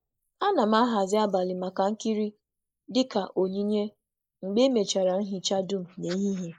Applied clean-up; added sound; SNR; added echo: neural mask model Resemble Enhance denoiser.